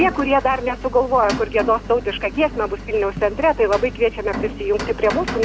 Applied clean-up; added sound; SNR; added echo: none; Rain; 10 dB; none.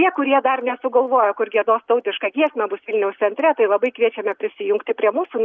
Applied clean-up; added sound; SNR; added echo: none; none; none; none.